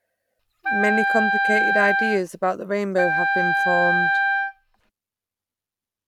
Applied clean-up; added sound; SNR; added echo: none; Wind instrument, woodwind instrument; -5 dB; none.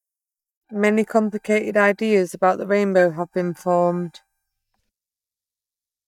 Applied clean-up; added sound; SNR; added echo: neural mask model DeepFilterNet 3.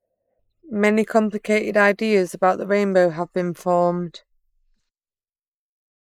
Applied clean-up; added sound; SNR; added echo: neural mask model Resemble Enhance denoiser.